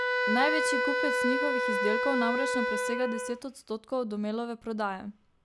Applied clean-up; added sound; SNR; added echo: none; Wind instrument, woodwind instrument; -2 dB; none.